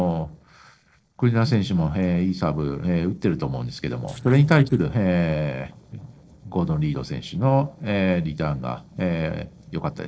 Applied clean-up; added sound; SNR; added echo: neural separator model SepFormer DNS4.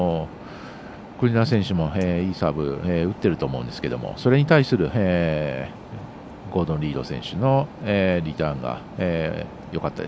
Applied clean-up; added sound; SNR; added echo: none; none; none; none.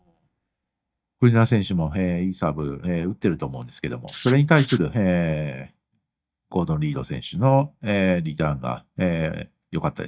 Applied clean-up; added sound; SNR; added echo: neural mask model DeepFilterNet 3.